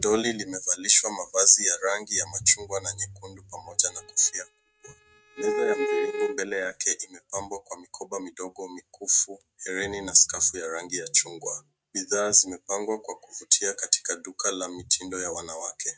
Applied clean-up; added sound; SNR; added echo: neural mask model RNNoise.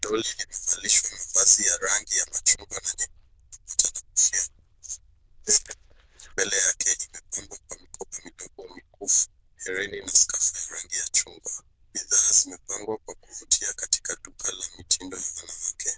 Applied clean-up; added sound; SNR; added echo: neural diffusion model UNIVERSE++.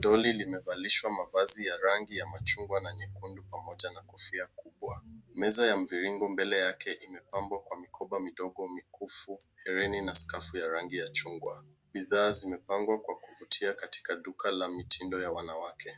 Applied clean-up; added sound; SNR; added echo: none; none; none; none.